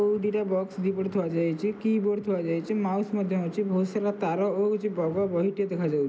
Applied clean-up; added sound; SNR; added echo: none; none; none; none.